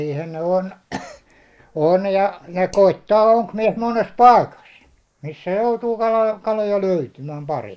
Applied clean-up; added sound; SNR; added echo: neural mask model Resemble Enhance denoiser.